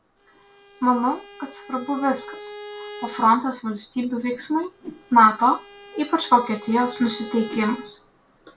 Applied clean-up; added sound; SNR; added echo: none; Whoosh, swoosh, swish + Bowed string instrument; 17 dB; none.